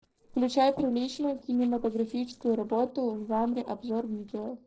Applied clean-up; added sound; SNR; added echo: neural separator model SepFormer DNS4.